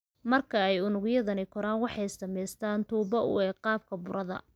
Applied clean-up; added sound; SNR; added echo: none; none; none; none.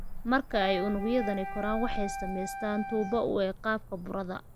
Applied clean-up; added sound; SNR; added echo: none; Wind instrument, woodwind instrument + Cricket / Motor vehicle (road); 7 dB; none.